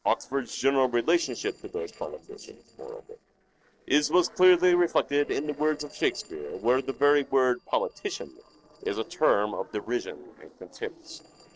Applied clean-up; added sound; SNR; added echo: neural separator model SepFormer DNS4.